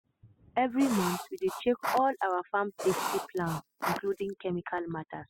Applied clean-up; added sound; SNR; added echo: classical method spectral subtraction.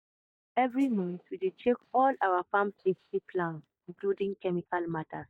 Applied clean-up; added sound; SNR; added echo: neural mask model DeepFilterNet 3.